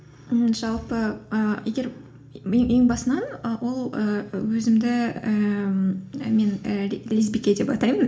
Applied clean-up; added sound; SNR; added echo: none; none; none; reverberation time 0.4 s.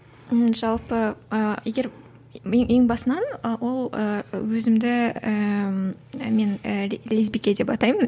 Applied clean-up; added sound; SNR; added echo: none; none; none; none.